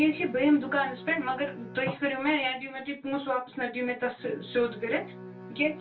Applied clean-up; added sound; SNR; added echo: none; Bowed string instrument; 17 dB; reverberation time 0.2 s.